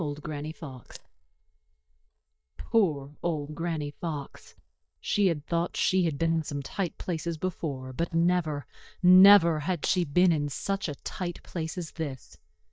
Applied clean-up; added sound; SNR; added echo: neural mask model DeepFilterNet 3.